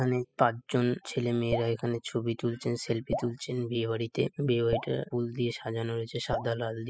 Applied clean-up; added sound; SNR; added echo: classical method spectral subtraction.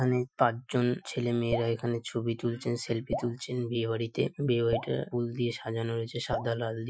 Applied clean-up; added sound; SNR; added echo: classical method Wiener filter.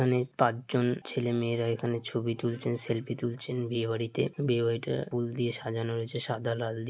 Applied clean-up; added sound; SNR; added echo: none; none; none; none.